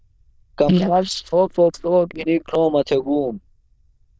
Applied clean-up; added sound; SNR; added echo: neural diffusion model UNIVERSE++.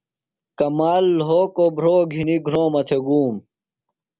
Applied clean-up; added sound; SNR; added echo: none; none; none; none.